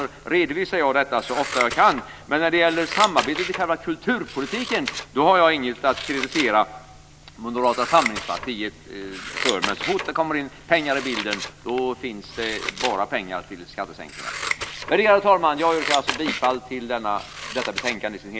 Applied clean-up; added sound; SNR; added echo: none; Scissors; 9 dB; none.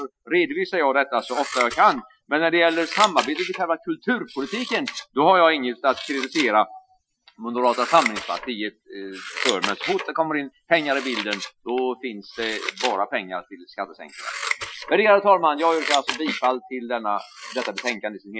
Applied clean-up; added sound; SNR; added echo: classical method Wiener filter.